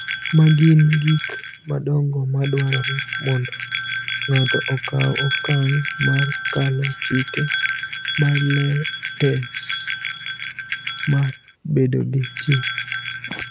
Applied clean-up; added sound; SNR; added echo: none; Bell; 2 dB; none.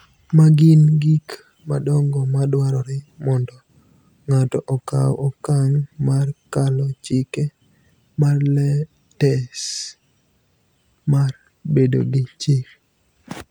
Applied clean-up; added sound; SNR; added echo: none; none; none; none.